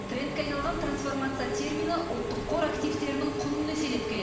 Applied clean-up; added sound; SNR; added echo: none; Engine / Mechanisms; 3 dB; reverberation time 1.0 s.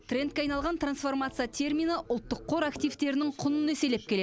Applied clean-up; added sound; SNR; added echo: none; none; none; none.